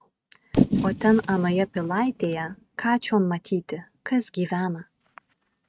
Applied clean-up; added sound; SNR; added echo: neural mask model RNNoise.